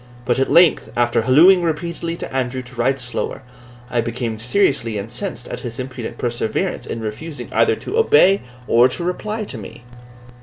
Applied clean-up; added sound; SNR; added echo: none; none; none; none.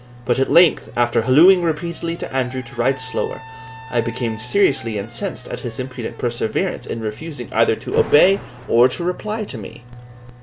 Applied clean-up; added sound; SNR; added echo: none; Alarm; 19 dB; none.